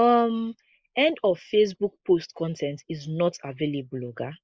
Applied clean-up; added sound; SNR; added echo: neural mask model Resemble Enhance denoiser.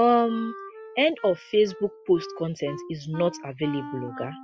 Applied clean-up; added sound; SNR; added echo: classical method Wiener filter.